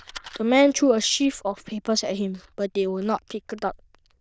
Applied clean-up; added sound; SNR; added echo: neural diffusion model UNIVERSE++.